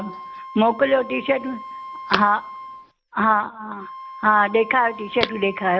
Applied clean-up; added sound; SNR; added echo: none; Wind instrument, woodwind instrument + Telephone; 12 dB; none.